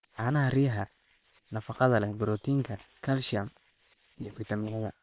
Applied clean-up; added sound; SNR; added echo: neural separator model SepFormer WHAM!.